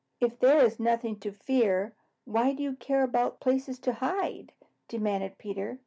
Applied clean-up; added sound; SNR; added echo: none; none; none; none.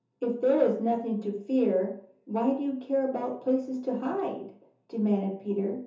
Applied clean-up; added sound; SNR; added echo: none; none; none; reverberation time 0.6 s.